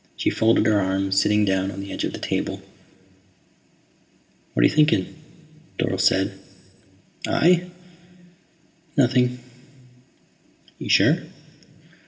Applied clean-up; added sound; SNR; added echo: none; none; none; reverberation time 1.9 s.